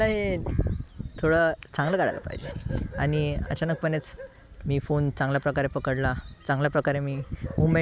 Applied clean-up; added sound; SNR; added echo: none; none; none; none.